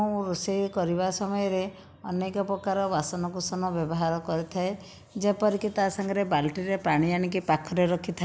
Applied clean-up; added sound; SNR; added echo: none; none; none; none.